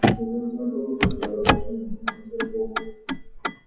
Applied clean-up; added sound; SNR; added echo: classical method WPE with log-MMSE.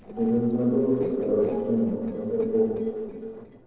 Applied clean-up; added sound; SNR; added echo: neural separator model SepFormer DNS4.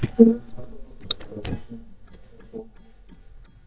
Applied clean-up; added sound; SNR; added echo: neural mask model DeepFilterNet 3.